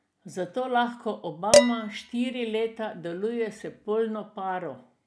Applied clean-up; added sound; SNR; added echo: none; Dishes, pots, and pans; -3 dB; none.